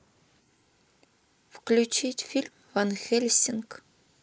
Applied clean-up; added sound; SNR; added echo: neural mask model Resemble Enhance denoiser.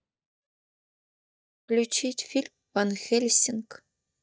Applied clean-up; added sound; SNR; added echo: neural mask model DeepFilterNet 3.